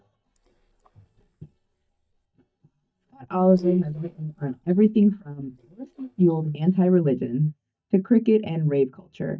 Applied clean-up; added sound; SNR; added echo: neural mask model DeepFilterNet 3.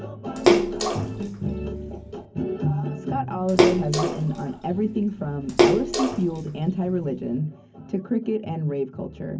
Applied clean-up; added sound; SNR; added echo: none; Splash, splatter; -2 dB; reverberation time 0.3 s.